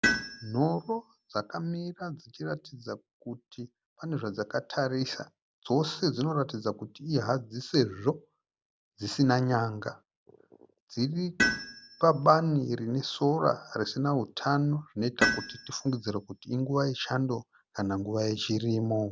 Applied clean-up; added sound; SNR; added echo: none; Tools; 6 dB; none.